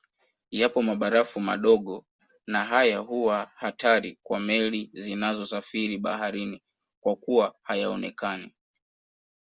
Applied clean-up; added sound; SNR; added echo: none; none; none; none.